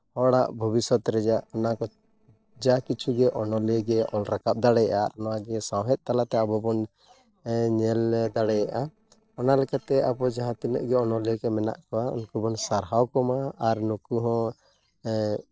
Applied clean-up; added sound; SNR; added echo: neural separator model SepFormer DNS4.